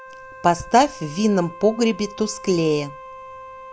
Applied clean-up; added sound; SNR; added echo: none; Wind instrument, woodwind instrument; 17 dB; none.